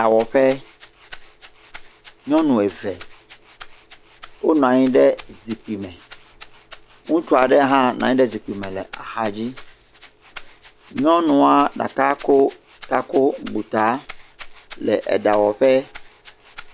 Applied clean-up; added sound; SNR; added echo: none; Rattle (instrument); 13 dB; none.